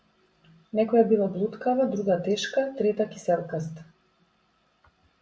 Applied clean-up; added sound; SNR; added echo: none; none; none; none.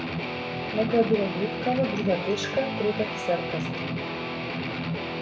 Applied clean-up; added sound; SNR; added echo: none; Guitar; 2 dB; none.